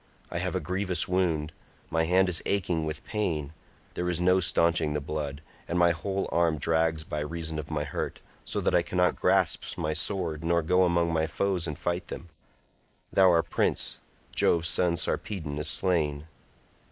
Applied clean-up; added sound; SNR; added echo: neural mask model Resemble Enhance denoiser.